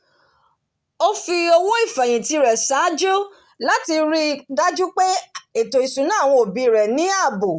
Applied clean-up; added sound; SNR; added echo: none; none; none; none.